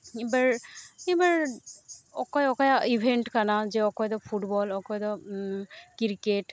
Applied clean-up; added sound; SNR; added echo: none; none; none; none.